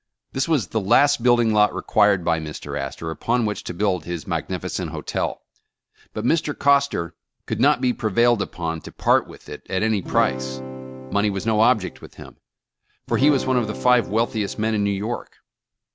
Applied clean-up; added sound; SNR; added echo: none; Acoustic guitar / Strum; 10 dB; none.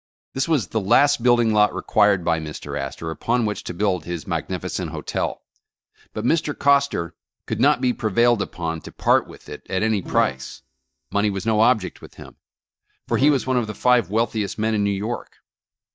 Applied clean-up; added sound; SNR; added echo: neural mask model DeepFilterNet 3.